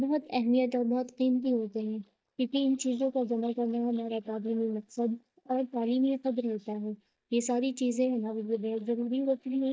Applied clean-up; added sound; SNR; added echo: neural mask model DeepFilterNet 3.